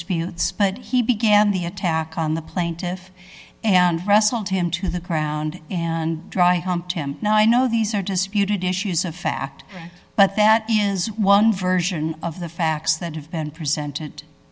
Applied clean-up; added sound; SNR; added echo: none; none; none; none.